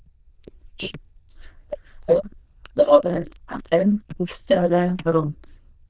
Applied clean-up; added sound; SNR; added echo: neural diffusion model UNIVERSE++.